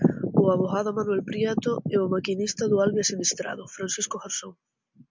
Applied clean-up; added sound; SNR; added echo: none; none; none; none.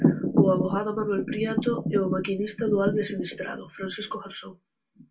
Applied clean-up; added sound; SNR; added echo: none; none; none; reverberation time 0.2 s.